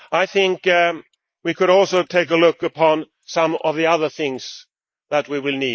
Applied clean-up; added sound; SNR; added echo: neural mask model Resemble Enhance denoiser.